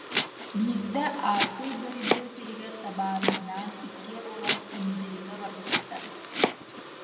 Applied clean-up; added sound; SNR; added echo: none; Domestic sounds, home sounds; 0 dB; reverberation time 2.2 s.